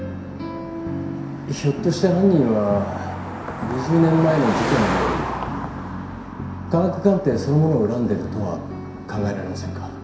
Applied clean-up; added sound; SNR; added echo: none; Car passing by; 9 dB; reverberation time 0.7 s.